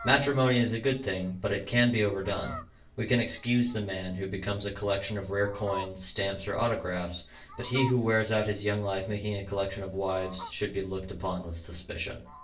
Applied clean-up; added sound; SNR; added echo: none; Fowl; 18 dB; reverberation time 0.3 s.